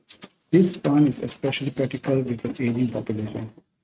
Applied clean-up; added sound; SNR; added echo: neural mask model RNNoise.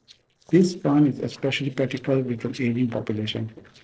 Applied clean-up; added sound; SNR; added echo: neural separator model SepFormer DNS4.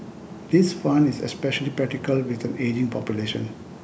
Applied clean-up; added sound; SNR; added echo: none; none; none; none.